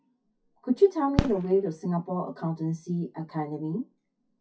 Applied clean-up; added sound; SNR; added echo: classical method WPE with log-MMSE.